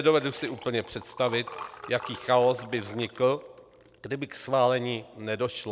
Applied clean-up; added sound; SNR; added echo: none; Liquid; 18 dB; none.